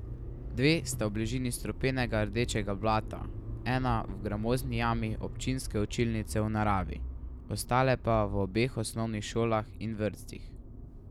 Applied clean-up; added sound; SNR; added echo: none; Motor vehicle (road); 8 dB; none.